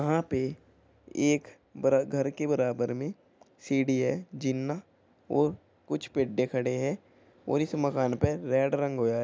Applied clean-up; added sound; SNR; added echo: none; none; none; none.